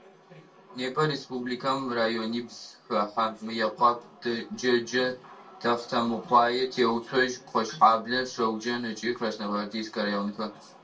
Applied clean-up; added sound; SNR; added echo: none; none; none; reverberation time 0.2 s.